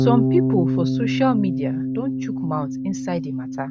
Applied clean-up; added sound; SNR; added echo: none; Bass guitar; -2 dB; none.